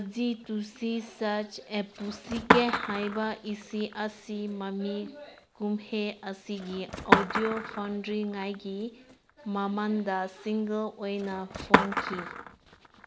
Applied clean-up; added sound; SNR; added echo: none; Skateboard; 0 dB; none.